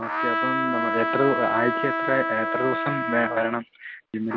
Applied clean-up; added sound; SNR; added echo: none; Trumpet; 0 dB; none.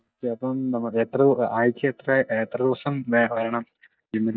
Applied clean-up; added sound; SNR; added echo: neural mask model DeepFilterNet 3.